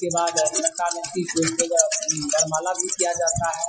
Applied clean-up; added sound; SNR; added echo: classical method Wiener filter.